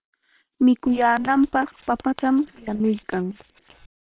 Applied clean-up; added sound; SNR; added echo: neural separator model SepFormer WHAM!.